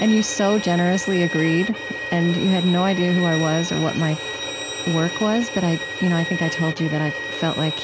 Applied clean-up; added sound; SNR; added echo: none; Bowed string instrument; 7 dB; none.